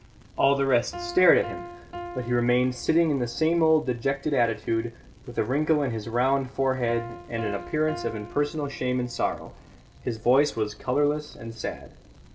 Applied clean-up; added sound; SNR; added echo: none; Piano; 17 dB; none.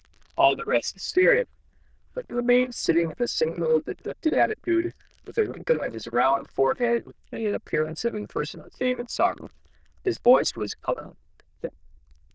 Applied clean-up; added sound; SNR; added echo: neural diffusion model UNIVERSE++.